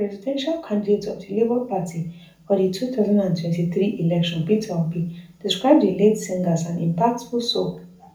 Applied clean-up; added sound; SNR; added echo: none; none; none; reverberation time 0.4 s.